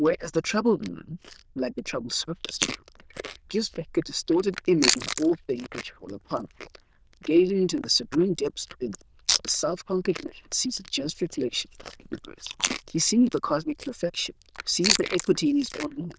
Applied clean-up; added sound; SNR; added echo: neural diffusion model UNIVERSE++.